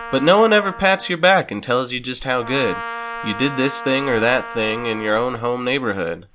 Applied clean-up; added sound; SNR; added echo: none; Trumpet; 13 dB; none.